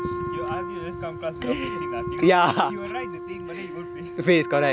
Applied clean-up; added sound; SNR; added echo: none; Wind instrument, woodwind instrument; 7 dB; none.